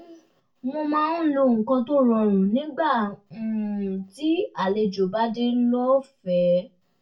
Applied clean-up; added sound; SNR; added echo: none; none; none; reverberation time 0.2 s.